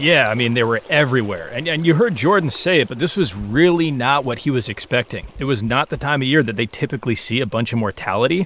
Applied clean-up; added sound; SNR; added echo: none; none; none; none.